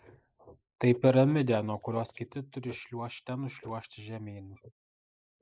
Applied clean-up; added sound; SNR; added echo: neural mask model Resemble Enhance denoiser.